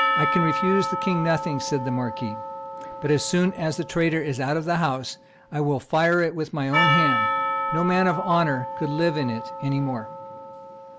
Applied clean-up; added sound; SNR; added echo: none; Percussion; 3 dB; none.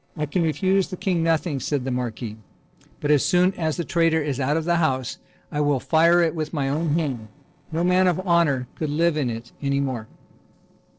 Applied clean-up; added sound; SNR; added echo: neural separator model SepFormer DNS4.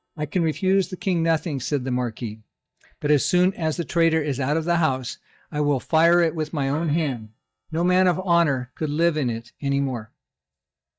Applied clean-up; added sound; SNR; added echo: neural mask model DeepFilterNet 3.